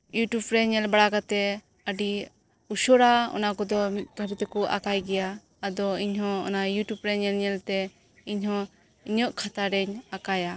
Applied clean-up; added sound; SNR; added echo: neural separator model SepFormer DNS4.